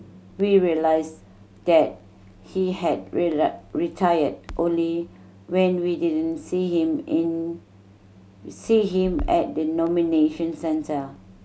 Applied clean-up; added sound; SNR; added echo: none; Crackle; 20 dB; none.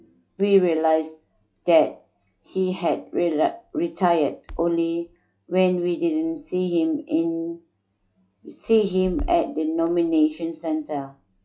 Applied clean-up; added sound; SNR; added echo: classical method log-MMSE.